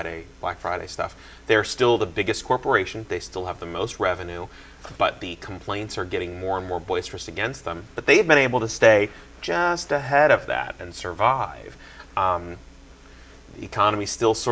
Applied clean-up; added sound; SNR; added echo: none; none; none; none.